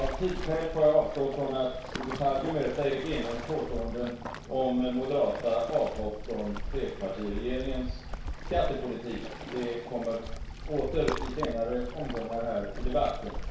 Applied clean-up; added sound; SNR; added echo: none; Waves, surf; 6 dB; reverberation time 0.6 s.